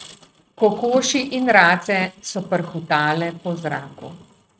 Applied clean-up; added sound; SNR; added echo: neural mask model RNNoise.